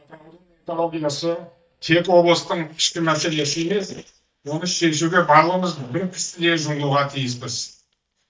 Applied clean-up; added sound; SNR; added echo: neural mask model DeepFilterNet 3.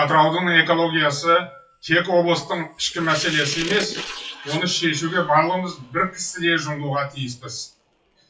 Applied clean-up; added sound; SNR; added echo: classical method WPE with log-MMSE.